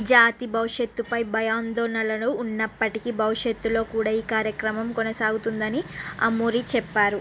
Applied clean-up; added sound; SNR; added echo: none; none; none; none.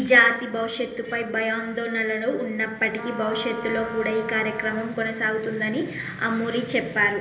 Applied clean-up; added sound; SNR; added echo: none; Wind instrument, woodwind instrument; 13 dB; reverberation time 0.8 s.